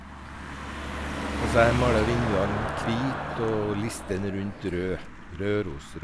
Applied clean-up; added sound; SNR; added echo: none; Crowd + Car passing by; 3 dB; none.